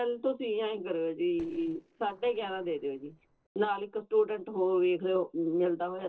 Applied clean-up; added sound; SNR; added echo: neural separator model SepFormer DNS4.